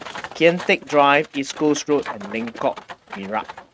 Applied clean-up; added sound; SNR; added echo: neural mask model RNNoise.